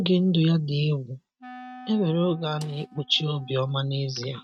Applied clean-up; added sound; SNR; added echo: neural mask model RNNoise.